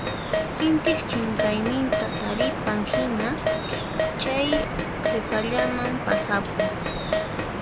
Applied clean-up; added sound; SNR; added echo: none; Keyboard (musical) + Drip; -2 dB; none.